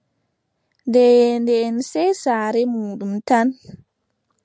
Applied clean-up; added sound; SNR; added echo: none; none; none; none.